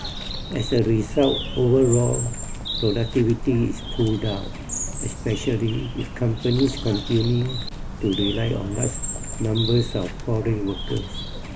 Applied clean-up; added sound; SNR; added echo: none; Bird; 6 dB; none.